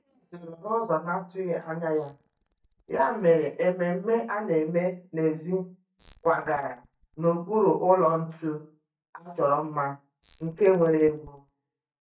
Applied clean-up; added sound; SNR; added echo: neural mask model DeepFilterNet 3.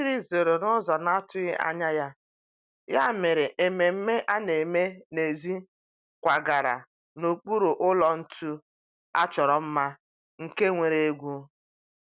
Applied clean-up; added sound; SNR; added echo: none; none; none; none.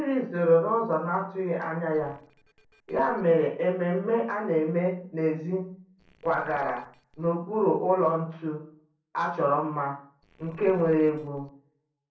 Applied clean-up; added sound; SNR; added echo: neural separator model SepFormer DNS4.